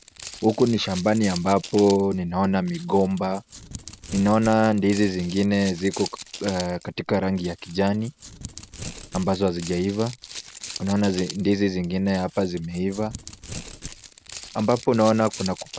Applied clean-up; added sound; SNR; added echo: none; Crumpling, crinkling; 16 dB; none.